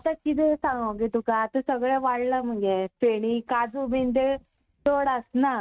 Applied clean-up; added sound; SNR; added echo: neural mask model RNNoise.